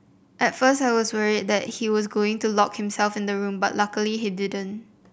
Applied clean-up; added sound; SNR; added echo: none; none; none; none.